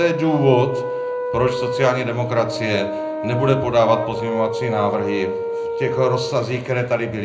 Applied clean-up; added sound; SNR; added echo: none; Brass instrument; 5 dB; reverberation time 0.5 s.